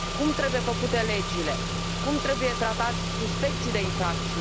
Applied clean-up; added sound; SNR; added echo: none; Engine / Car; -1 dB; none.